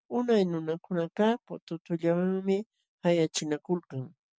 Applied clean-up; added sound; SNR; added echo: none; none; none; none.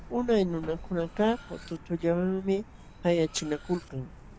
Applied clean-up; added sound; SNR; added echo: none; Cutlery, silverware + Truck; 16 dB; none.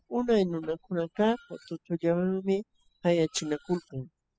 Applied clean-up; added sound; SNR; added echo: classical method spectral subtraction.